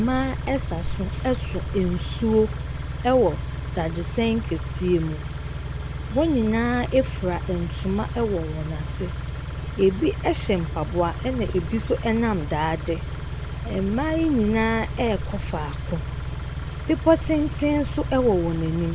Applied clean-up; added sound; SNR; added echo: none; Idling / Car; 5 dB; none.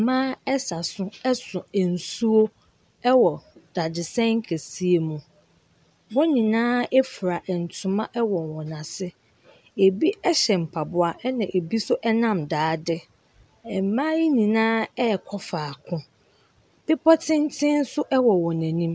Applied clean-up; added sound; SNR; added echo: none; none; none; none.